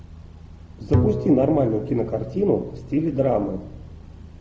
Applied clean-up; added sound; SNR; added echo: none; Bowed string instrument; 5 dB; none.